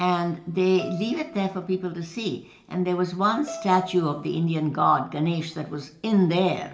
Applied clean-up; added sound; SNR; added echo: none; Bowed string instrument; 19 dB; reverberation time 1.9 s.